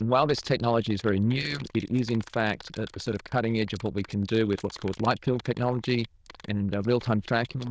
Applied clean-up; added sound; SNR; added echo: neural diffusion model UNIVERSE++.